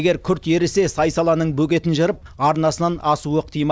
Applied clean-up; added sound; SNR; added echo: none; none; none; none.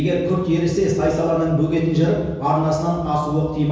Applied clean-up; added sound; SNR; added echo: none; none; none; reverberation time 1.2 s.